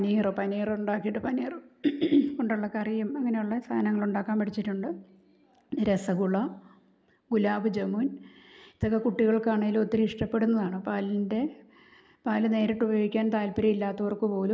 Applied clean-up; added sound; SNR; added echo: none; none; none; none.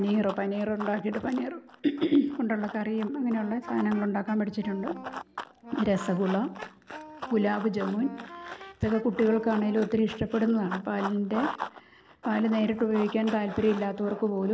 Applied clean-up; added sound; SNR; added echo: none; Run + Wind instrument, woodwind instrument; 13 dB; none.